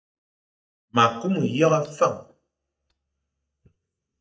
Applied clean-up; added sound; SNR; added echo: neural mask model DeepFilterNet 3.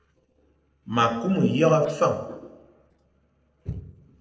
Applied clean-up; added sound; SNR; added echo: neural separator model SepFormer DNS4.